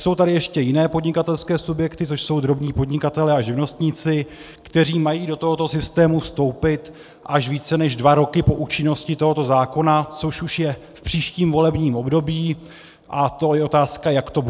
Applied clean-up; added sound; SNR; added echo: none; none; none; none.